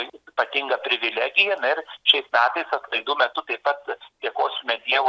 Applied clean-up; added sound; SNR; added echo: none; none; none; none.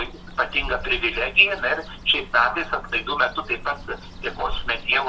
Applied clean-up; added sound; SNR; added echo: none; Bird; 11 dB; reverberation time 0.2 s.